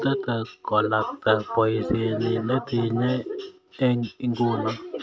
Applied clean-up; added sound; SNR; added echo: none; none; none; none.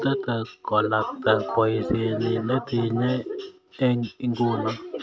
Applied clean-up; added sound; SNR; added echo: none; Ringtone / Chime; 12 dB; none.